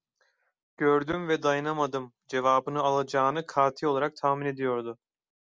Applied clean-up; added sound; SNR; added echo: none; none; none; none.